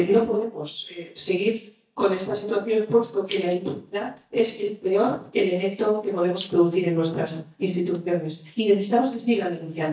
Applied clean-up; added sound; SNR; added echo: neural mask model DeepFilterNet 3.